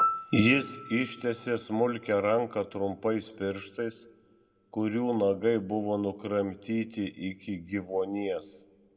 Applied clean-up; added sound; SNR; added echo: none; Piano; 11 dB; reverberation time 0.5 s.